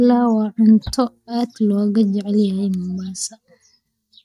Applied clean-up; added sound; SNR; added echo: neural mask model DeepFilterNet 3.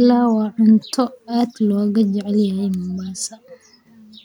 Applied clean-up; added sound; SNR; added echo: none; none; none; none.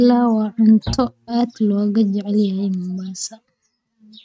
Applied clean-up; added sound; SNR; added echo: neural mask model RNNoise.